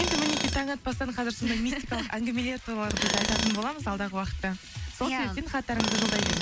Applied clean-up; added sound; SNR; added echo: none; Tools; 4 dB; none.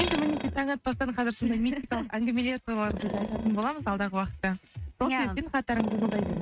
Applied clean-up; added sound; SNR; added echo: neural mask model RNNoise.